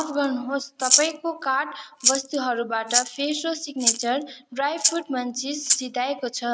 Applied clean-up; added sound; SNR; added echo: neural mask model RNNoise.